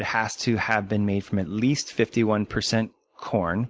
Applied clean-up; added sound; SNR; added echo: none; none; none; none.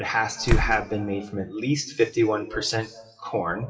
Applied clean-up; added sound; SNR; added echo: classical method WPE with log-MMSE.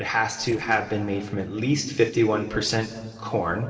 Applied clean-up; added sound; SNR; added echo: neural separator model SepFormer DNS4.